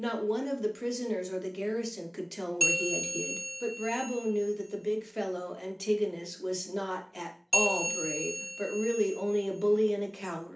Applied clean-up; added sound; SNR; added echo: none; Bell; 2 dB; reverberation time 0.4 s.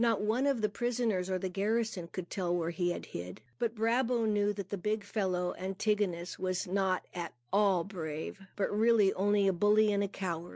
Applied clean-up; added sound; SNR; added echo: none; none; none; none.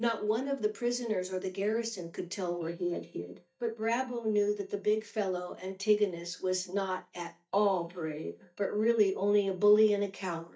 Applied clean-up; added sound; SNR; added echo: neural mask model DeepFilterNet 3.